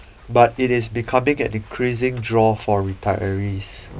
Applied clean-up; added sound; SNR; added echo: none; none; none; none.